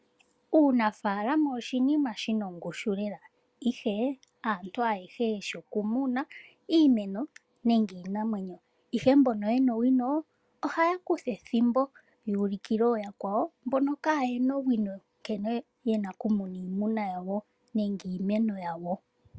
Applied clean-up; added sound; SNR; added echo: none; none; none; none.